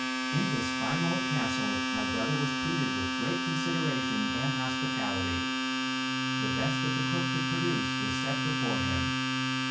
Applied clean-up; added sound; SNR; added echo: none; Domestic sounds, home sounds; -5 dB; reverberation time 0.2 s.